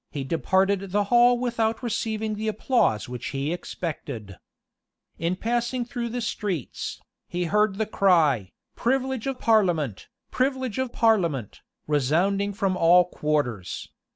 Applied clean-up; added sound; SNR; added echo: none; none; none; none.